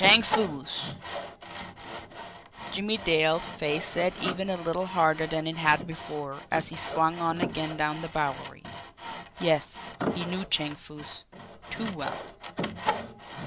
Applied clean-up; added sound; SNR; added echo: none; Sawing; 7 dB; none.